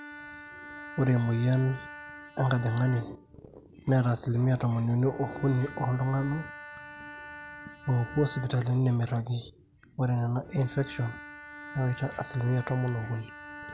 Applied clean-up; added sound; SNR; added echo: none; Bowed string instrument; 16 dB; none.